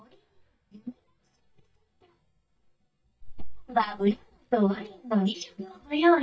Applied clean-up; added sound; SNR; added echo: neural mask model DeepFilterNet 3.